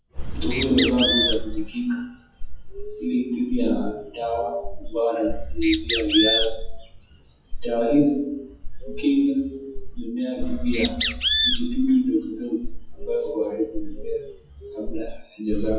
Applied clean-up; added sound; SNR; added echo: classical method WPE with log-MMSE.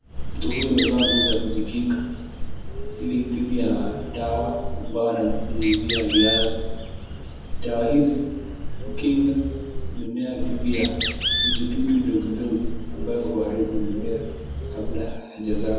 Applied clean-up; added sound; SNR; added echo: none; Bird; 1 dB; reverberation time 1.1 s.